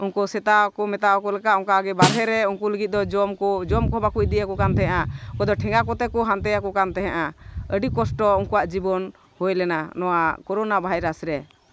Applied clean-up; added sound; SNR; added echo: none; Snare drum; 3 dB; none.